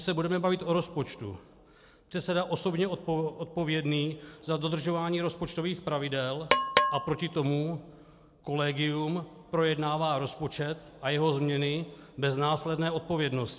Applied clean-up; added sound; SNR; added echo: none; Percussion; 1 dB; none.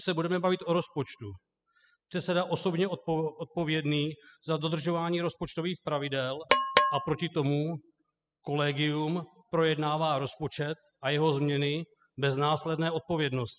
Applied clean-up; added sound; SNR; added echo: classical method spectral subtraction.